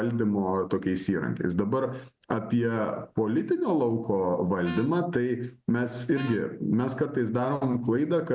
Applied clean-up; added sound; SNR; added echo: none; Harmonica; 18 dB; none.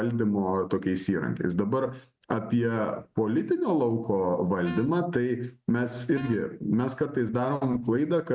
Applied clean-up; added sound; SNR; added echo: neural mask model RNNoise.